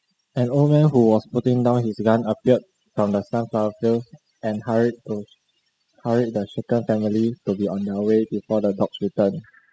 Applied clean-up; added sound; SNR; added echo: classical method spectral subtraction.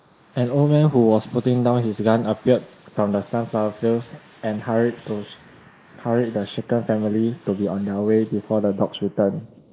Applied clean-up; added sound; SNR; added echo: neural mask model Resemble Enhance denoiser.